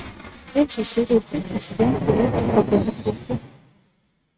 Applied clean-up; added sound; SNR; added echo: neural mask model RNNoise.